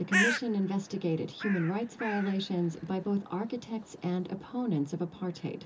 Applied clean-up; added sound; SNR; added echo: none; Bird; 7 dB; reverberation time 0.2 s.